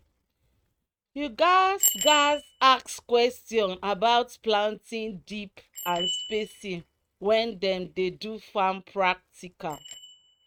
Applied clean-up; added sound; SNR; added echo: neural mask model RNNoise.